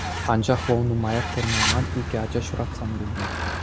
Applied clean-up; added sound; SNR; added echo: none; Truck; 2 dB; none.